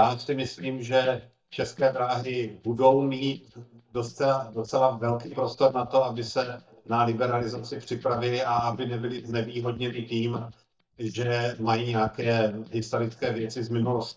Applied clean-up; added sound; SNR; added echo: neural mask model DeepFilterNet 3.